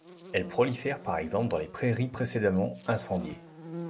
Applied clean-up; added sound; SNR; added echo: none; Buzz; 15 dB; none.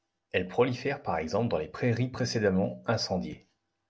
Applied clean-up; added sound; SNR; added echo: none; none; none; none.